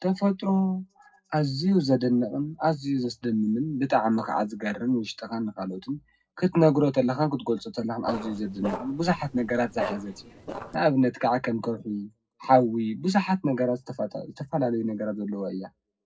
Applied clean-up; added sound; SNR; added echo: neural separator model SepFormer DNS4.